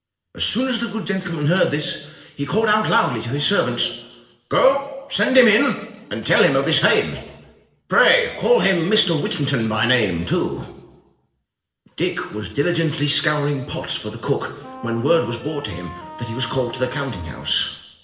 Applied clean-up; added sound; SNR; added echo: none; Wind instrument, woodwind instrument; 16 dB; reverberation time 0.9 s.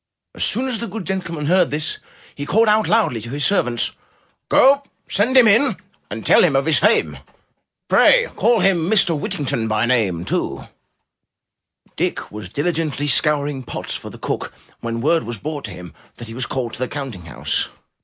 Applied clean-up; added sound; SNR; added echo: none; none; none; none.